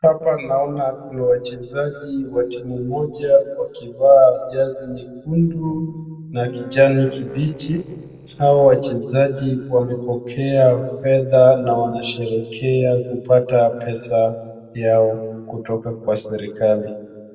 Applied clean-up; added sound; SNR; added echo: neural separator model SepFormer DNS4.